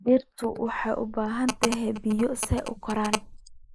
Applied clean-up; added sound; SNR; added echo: neural mask model Resemble Enhance denoiser.